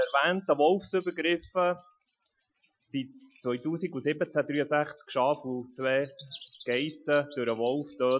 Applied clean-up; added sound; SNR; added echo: classical method Wiener filter.